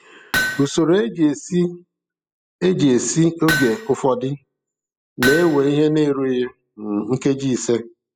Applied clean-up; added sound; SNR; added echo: classical method spectral subtraction.